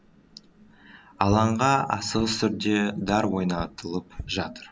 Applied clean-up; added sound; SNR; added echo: none; Tap; 18 dB; none.